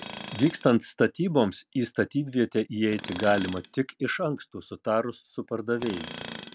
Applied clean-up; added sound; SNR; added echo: none; Tools; 15 dB; none.